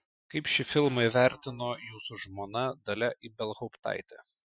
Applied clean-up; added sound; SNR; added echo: classical method Wiener filter.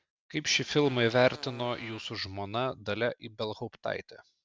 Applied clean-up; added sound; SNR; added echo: none; Fart; 18 dB; none.